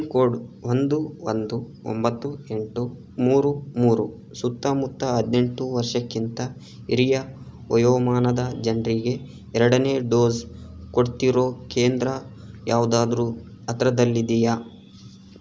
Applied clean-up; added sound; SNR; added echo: none; none; none; none.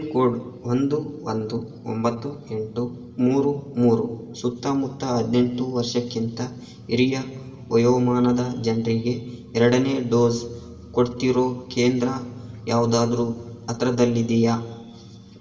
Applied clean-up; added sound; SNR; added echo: none; none; none; reverberation time 2.0 s.